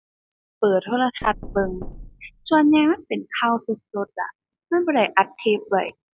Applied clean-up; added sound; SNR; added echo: none; Knock; 15 dB; none.